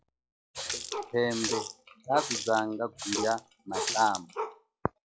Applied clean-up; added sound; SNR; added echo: classical method log-MMSE.